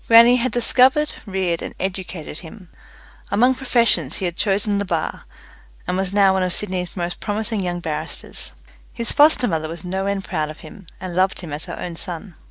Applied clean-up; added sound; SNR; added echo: none; none; none; none.